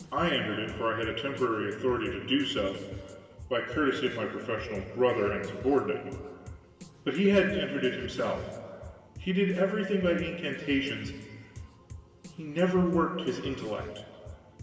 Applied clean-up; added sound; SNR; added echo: none; Drum kit; 17 dB; reverberation time 1.8 s.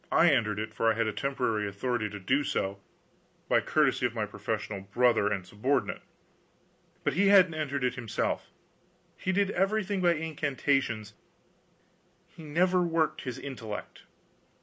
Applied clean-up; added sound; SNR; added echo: none; none; none; none.